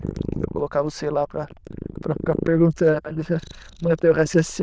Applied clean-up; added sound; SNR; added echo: neural diffusion model UNIVERSE++.